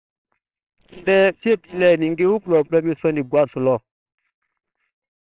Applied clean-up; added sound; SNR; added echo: neural separator model SepFormer WHAMR!.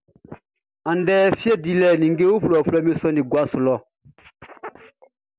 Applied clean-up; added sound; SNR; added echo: none; none; none; none.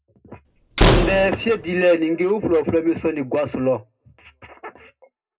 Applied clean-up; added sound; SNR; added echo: none; Slam; -1 dB; reverberation time 0.2 s.